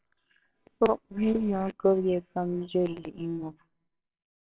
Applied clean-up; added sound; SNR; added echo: neural separator model SepFormer WHAMR!.